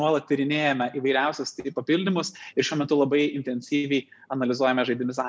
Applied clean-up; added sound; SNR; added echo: none; none; none; none.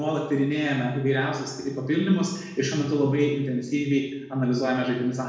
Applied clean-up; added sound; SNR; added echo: none; none; none; reverberation time 1.0 s.